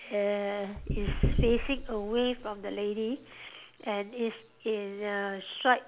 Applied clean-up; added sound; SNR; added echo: none; Knock / Wood; 1 dB; none.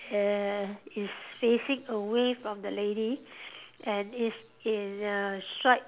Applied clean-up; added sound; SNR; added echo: none; none; none; none.